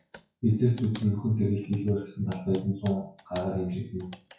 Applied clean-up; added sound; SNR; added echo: classical method WPE with log-MMSE.